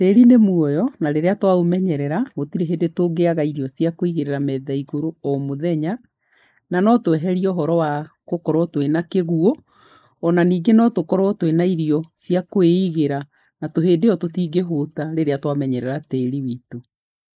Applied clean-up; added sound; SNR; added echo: neural mask model Resemble Enhance denoiser.